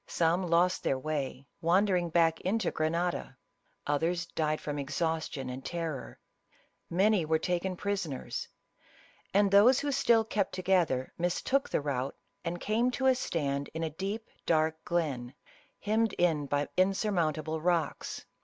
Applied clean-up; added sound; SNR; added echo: none; none; none; none.